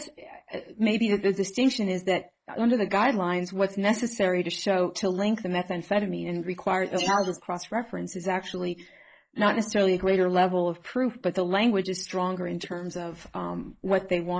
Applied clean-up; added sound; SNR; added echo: neural mask model Resemble Enhance denoiser.